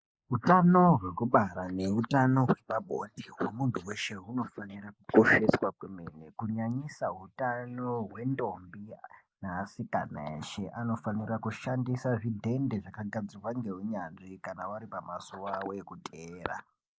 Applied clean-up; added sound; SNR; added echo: neural mask model Resemble Enhance denoiser.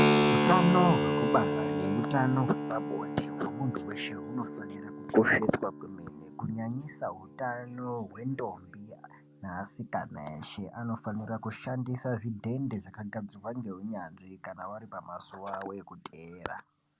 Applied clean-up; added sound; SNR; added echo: none; Keyboard (musical); 1 dB; none.